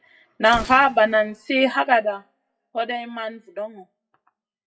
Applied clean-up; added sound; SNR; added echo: classical method WPE with log-MMSE.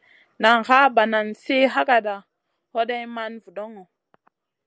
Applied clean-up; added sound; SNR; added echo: none; none; none; none.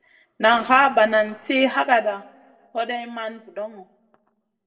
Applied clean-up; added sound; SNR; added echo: neural separator model SepFormer DNS4.